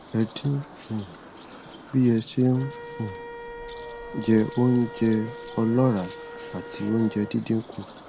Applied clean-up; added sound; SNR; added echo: none; Bird + Wind instrument, woodwind instrument; 14 dB; none.